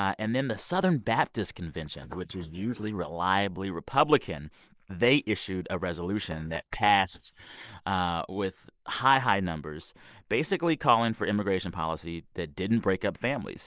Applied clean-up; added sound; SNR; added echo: neural mask model Resemble Enhance denoiser.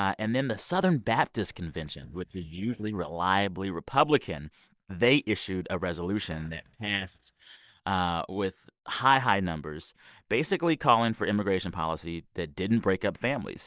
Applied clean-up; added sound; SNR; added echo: neural mask model DeepFilterNet 3.